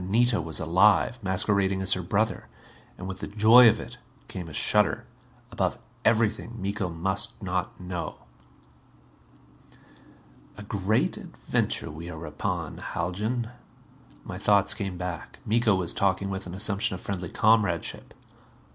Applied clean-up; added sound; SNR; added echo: none; none; none; none.